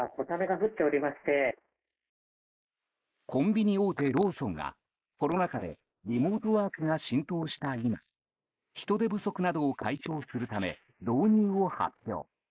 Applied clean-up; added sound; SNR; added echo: neural mask model Resemble Enhance denoiser.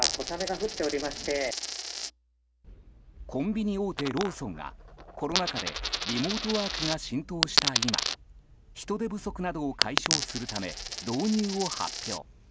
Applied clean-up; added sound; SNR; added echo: none; Coin (dropping); 1 dB; none.